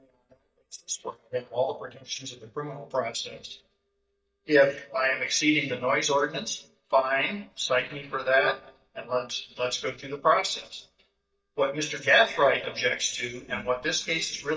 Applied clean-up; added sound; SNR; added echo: neural mask model DeepFilterNet 3.